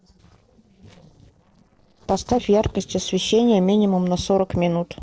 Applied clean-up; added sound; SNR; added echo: neural separator model SepFormer DNS4.